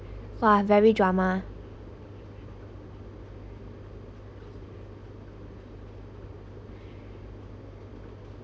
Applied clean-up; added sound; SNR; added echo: none; none; none; none.